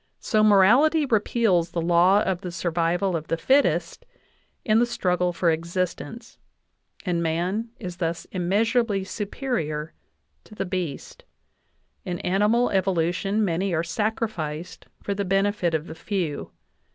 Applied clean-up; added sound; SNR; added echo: none; none; none; none.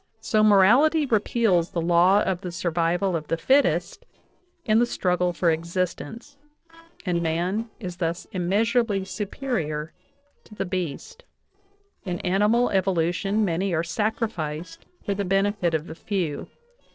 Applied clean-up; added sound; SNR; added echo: neural separator model SepFormer DNS4.